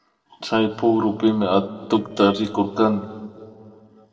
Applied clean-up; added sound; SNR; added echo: neural separator model SepFormer DNS4.